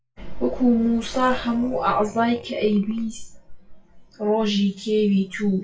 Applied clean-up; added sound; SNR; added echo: classical method WPE with log-MMSE.